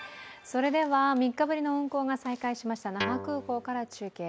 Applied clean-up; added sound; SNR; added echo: none; Guitar; 7 dB; none.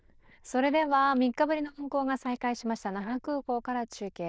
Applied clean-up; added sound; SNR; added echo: neural diffusion model UNIVERSE++.